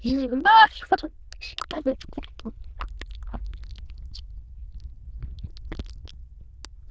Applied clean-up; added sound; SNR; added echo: neural diffusion model UNIVERSE++.